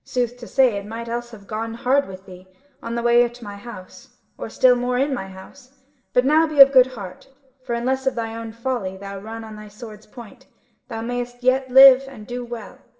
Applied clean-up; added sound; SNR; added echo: none; none; none; reverberation time 1.4 s.